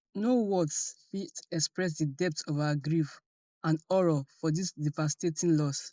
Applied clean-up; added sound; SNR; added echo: neural mask model Resemble Enhance denoiser.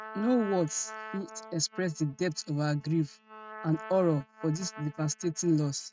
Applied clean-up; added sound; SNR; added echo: neural mask model RNNoise.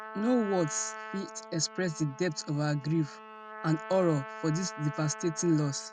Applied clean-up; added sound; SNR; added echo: none; Trumpet; 13 dB; none.